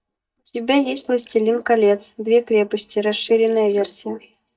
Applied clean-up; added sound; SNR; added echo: neural mask model DeepFilterNet 3.